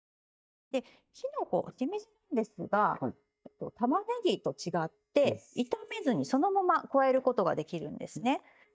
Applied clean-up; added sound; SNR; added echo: neural mask model DeepFilterNet 3.